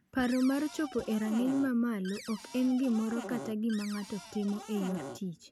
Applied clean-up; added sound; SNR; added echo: none; Cupboard open or close; 12 dB; none.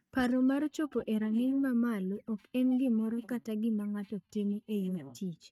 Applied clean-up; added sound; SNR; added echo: neural mask model DeepFilterNet 3.